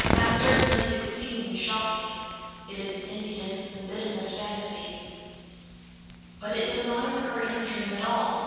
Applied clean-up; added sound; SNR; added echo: none; Fire; 4 dB; reverberation time 2.1 s.